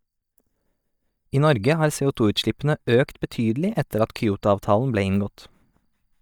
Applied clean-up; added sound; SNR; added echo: neural mask model DeepFilterNet 3.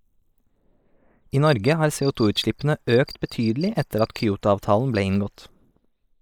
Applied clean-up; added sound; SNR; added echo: neural mask model Resemble Enhance denoiser.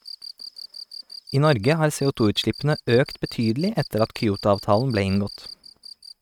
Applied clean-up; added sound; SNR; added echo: neural mask model RNNoise.